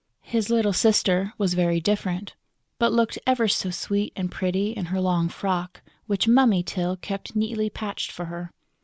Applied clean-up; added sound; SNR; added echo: none; none; none; none.